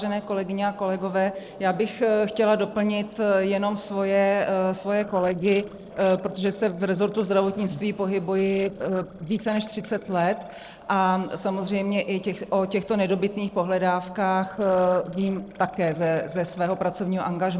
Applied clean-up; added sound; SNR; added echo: neural separator model SepFormer DNS4.